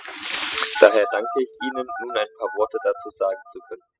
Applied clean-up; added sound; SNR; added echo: classical method spectral subtraction.